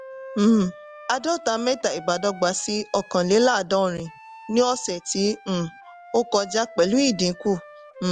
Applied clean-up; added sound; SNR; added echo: none; Wind instrument, woodwind instrument; 19 dB; none.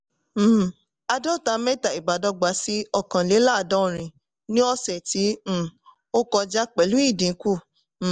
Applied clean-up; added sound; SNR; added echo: none; none; none; none.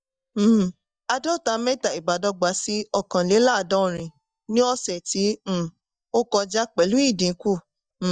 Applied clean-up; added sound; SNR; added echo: neural mask model DeepFilterNet 3.